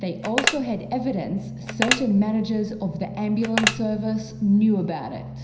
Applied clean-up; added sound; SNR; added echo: none; Telephone; 5 dB; reverberation time 0.9 s.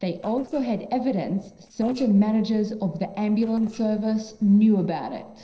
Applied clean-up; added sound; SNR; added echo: neural separator model SepFormer DNS4.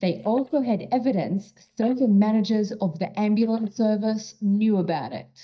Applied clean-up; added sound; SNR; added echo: neural mask model DeepFilterNet 3.